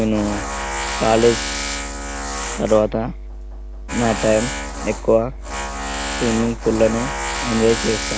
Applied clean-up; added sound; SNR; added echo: none; Tools; 5 dB; none.